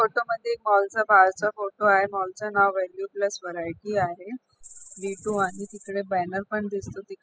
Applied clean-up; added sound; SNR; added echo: classical method spectral subtraction.